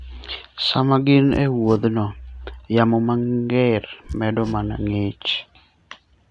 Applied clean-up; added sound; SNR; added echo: none; Hammer; 18 dB; none.